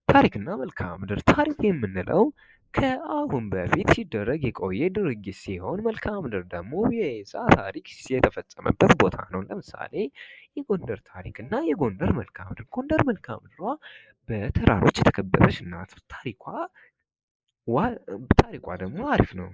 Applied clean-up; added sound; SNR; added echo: neural mask model Resemble Enhance denoiser.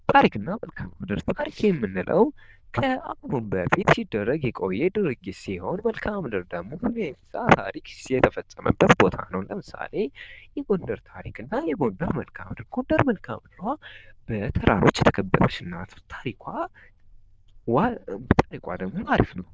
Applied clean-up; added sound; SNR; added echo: neural diffusion model UNIVERSE++.